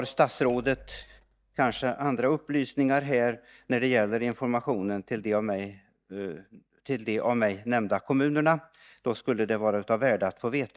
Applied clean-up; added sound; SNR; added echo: neural mask model DeepFilterNet 3.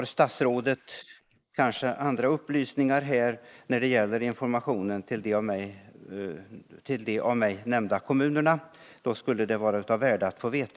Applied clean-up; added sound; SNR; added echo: neural mask model Resemble Enhance denoiser.